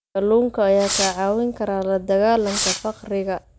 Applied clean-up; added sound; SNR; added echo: none; Fireworks; 8 dB; none.